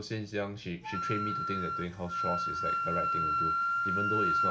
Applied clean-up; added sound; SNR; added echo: none; Wind instrument, woodwind instrument; -5 dB; none.